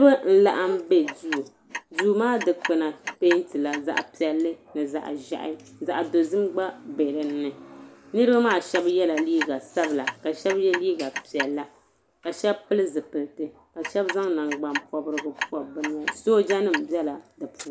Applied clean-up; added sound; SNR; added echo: none; Clock; 10 dB; none.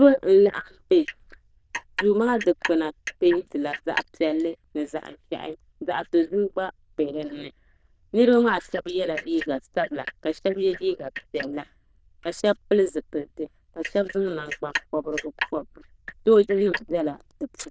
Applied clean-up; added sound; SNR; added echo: neural diffusion model UNIVERSE++.